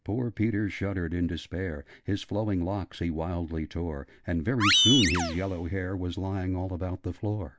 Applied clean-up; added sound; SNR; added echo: none; Animal; -2 dB; none.